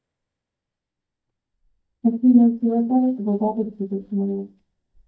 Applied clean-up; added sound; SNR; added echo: neural mask model DeepFilterNet 3.